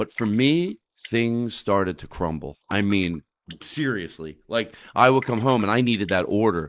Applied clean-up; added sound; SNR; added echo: neural mask model Resemble Enhance denoiser.